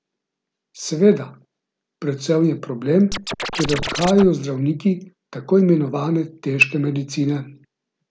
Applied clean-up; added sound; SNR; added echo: none; Scratching (performance technique); 6 dB; none.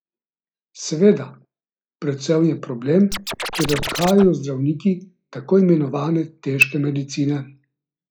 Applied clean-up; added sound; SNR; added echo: classical method log-MMSE.